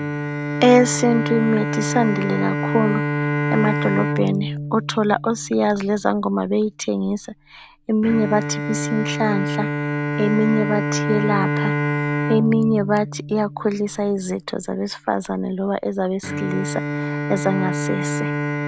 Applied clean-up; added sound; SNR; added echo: none; Bowed string instrument; 3 dB; none.